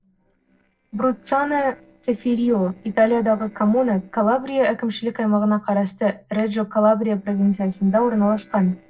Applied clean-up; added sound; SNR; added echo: neural separator model SepFormer DNS4.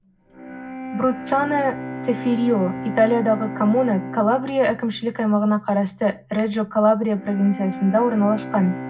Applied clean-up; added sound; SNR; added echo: none; Bowed string instrument; 12 dB; reverberation time 0.4 s.